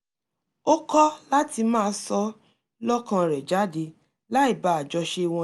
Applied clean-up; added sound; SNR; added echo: none; none; none; none.